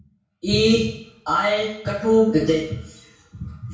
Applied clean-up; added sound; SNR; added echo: none; none; none; reverberation time 0.6 s.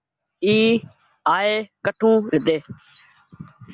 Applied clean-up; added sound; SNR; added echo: none; none; none; none.